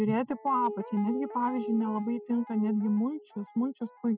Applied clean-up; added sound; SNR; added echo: classical method spectral subtraction.